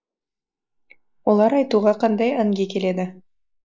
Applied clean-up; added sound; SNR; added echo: neural mask model Resemble Enhance denoiser.